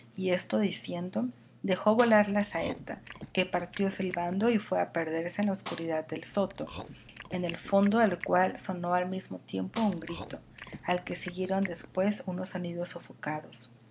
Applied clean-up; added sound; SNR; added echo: none; Snare drum + Chewing, mastication; 15 dB; none.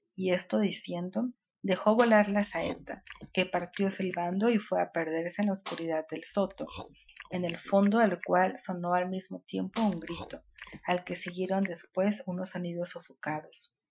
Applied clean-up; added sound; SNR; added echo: classical method Wiener filter.